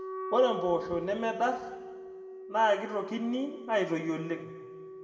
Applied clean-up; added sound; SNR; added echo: none; Wind instrument, woodwind instrument; 11 dB; reverberation time 1.4 s.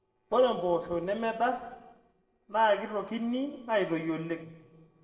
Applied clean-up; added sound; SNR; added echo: neural separator model SepFormer DNS4.